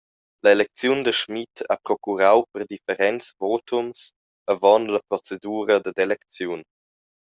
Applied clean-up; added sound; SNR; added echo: none; none; none; none.